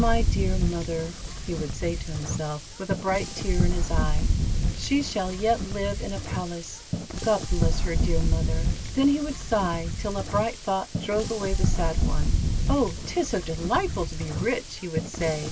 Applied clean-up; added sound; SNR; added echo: none; Wind; -2 dB; none.